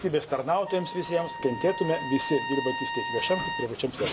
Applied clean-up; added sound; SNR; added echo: none; Trumpet; 6 dB; none.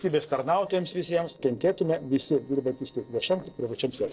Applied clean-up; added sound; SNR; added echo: neural separator model SepFormer DNS4.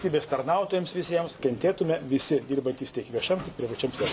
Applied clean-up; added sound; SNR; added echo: none; none; none; none.